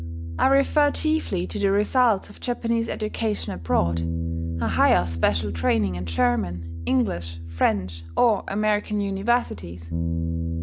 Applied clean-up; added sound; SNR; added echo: none; Bass guitar; 6 dB; none.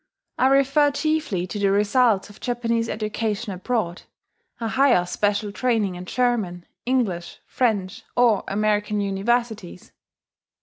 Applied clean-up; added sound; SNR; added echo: none; none; none; none.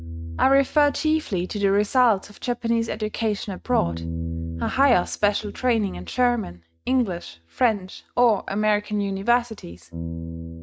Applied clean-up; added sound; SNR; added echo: neural mask model RNNoise.